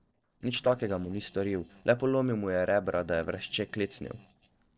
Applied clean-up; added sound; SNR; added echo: neural separator model SepFormer DNS4.